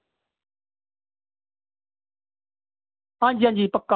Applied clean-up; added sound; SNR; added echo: none; none; none; none.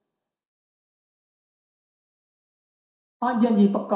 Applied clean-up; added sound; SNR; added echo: none; none; none; reverberation time 0.7 s.